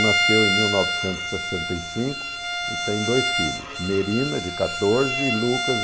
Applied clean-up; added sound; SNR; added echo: none; Bowed string instrument; 0 dB; none.